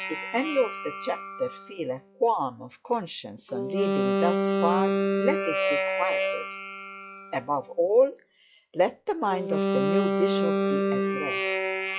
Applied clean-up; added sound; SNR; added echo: classical method log-MMSE.